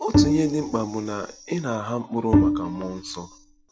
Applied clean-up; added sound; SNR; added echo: none; Bowed string instrument; -3 dB; none.